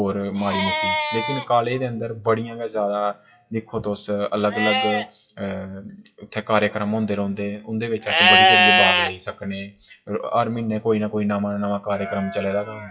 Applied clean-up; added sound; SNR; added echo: classical method WPE with log-MMSE.